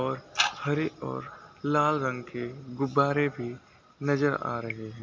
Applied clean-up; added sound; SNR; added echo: none; none; none; none.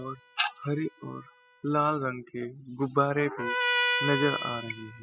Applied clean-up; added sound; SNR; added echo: classical method spectral subtraction.